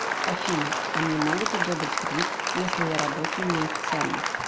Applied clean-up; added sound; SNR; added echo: none; Applause; -3 dB; none.